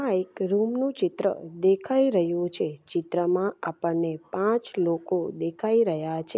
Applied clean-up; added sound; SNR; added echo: none; none; none; none.